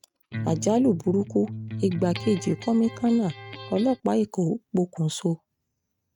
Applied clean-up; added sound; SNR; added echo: neural mask model RNNoise.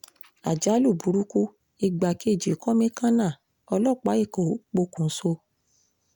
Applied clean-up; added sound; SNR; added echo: none; none; none; none.